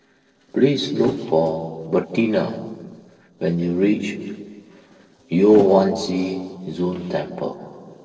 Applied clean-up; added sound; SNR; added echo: neural separator model SepFormer DNS4.